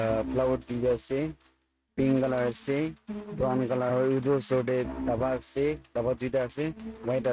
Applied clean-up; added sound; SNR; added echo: neural mask model RNNoise.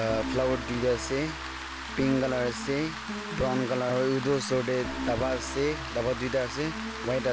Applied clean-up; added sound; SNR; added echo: none; Piano + Rain; 6 dB; none.